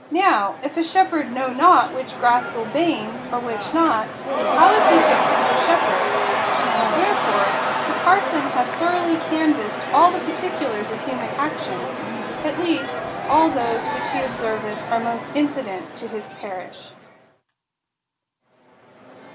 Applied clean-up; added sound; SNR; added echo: none; Crowd / Cheering; 2 dB; none.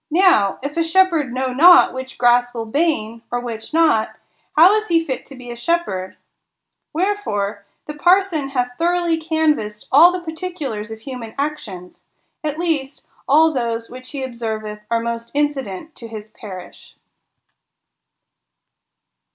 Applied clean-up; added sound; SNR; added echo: none; none; none; none.